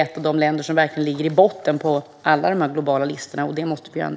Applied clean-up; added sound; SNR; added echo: none; none; none; none.